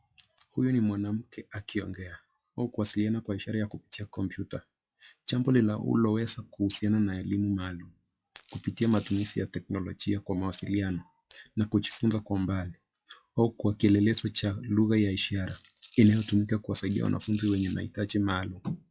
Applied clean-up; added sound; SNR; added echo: classical method log-MMSE.